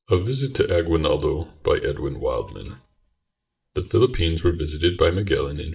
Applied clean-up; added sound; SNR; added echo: neural mask model DeepFilterNet 3.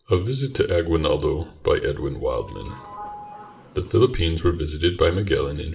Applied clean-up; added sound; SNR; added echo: none; Sliding door / Doorbell; 18 dB; reverberation time 1.1 s.